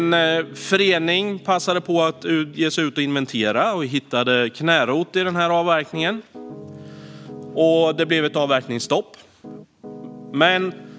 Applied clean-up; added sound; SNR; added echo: none; Piano; 20 dB; none.